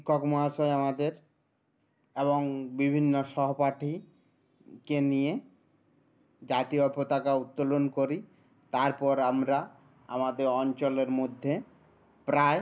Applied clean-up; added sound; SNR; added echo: none; none; none; none.